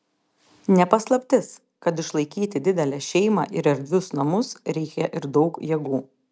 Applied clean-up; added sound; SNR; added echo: none; none; none; none.